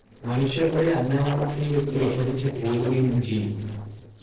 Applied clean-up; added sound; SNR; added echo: neural separator model SepFormer DNS4.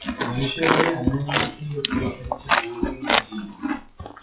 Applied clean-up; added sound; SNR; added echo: classical method WPE with log-MMSE.